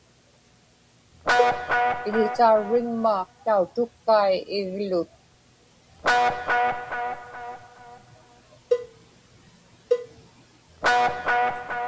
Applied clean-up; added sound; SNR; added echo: none; Cowbell + Guitar; 0 dB; none.